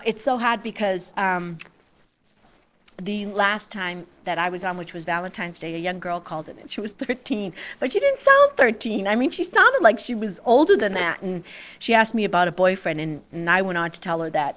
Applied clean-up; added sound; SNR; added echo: neural separator model SepFormer DNS4.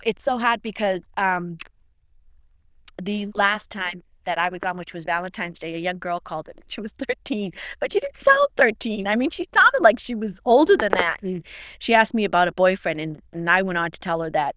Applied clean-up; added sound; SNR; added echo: neural diffusion model UNIVERSE++.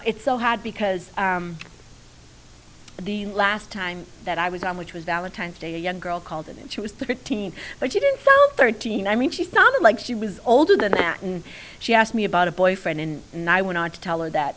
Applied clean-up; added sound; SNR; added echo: none; none; none; none.